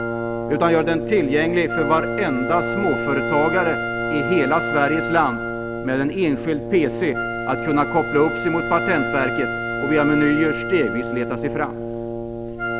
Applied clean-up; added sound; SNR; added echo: none; Wind instrument, woodwind instrument + Brass instrument; 3 dB; none.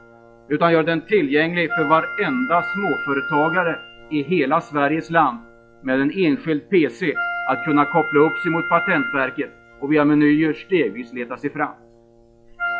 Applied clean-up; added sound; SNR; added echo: classical method log-MMSE.